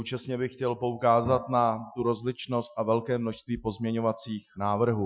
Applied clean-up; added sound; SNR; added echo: classical method Wiener filter.